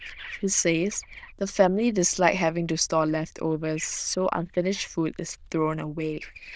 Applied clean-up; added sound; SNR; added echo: neural diffusion model UNIVERSE++.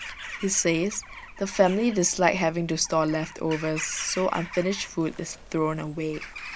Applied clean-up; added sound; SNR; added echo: none; Bird vocalization, bird call, bird song / Crow; 14 dB; none.